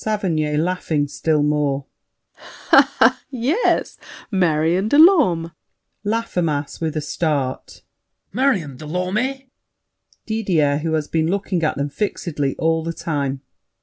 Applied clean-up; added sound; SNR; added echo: none; none; none; none.